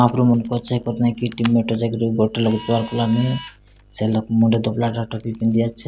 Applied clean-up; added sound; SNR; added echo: none; Camera; 18 dB; none.